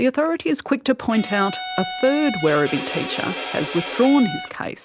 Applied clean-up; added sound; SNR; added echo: none; Bowed string instrument; 8 dB; none.